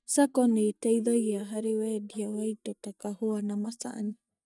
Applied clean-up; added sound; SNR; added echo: neural mask model DeepFilterNet 3.